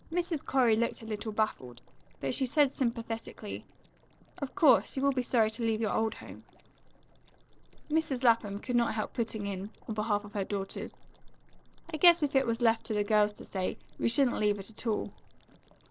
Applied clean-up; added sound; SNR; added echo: neural separator model SepFormer DNS4.